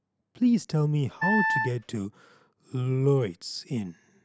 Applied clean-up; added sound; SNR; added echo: none; Wind instrument, woodwind instrument; 1 dB; none.